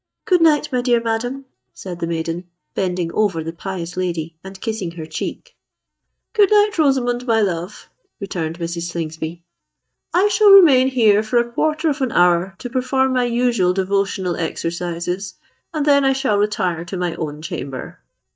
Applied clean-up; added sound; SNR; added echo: neural mask model DeepFilterNet 3.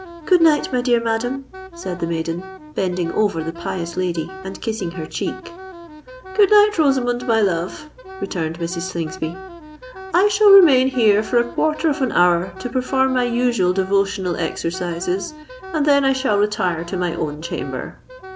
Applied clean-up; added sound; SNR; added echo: none; Wind instrument, woodwind instrument; 16 dB; none.